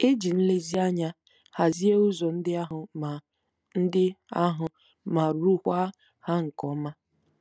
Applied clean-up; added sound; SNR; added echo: none; none; none; none.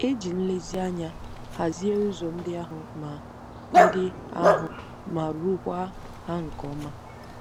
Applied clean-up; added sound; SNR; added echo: none; Dog; -2 dB; none.